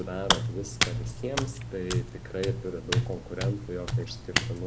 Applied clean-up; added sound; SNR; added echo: none; Hands; -5 dB; none.